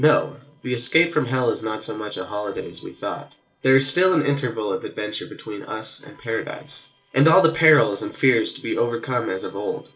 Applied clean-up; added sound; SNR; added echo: neural separator model SepFormer DNS4.